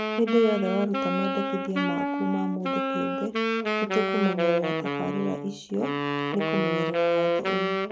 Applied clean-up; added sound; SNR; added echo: none; Wind instrument, woodwind instrument; -2 dB; none.